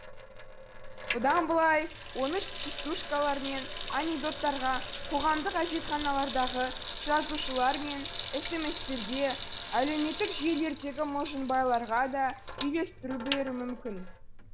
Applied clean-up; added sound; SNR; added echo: none; Sink (filling or washing) / Water tap, faucet; 3 dB; none.